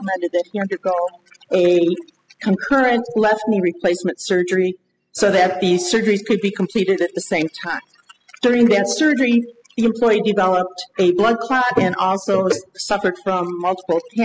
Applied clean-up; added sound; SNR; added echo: classical method spectral subtraction.